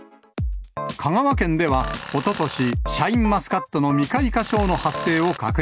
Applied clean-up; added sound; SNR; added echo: none; Tools; 12 dB; none.